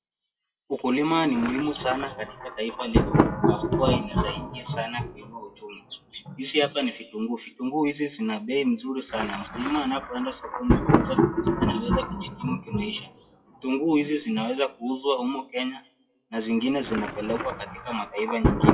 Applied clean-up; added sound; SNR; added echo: classical method WPE with log-MMSE.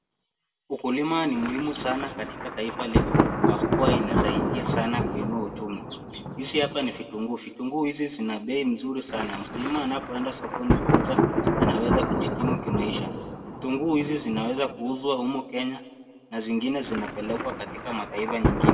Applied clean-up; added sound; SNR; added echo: none; Thunder; -1 dB; reverberation time 1.4 s.